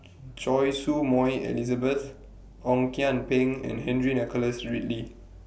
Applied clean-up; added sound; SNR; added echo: none; none; none; none.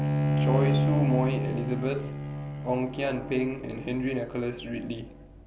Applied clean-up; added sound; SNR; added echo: none; Bowed string instrument; -2 dB; none.